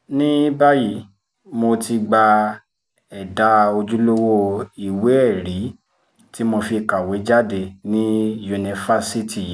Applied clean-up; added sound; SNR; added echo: none; none; none; none.